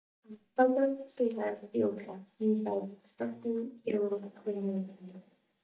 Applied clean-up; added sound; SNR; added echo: neural mask model DeepFilterNet 3.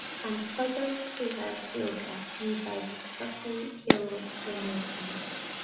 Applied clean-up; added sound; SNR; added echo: none; Fire; 1 dB; reverberation time 0.9 s.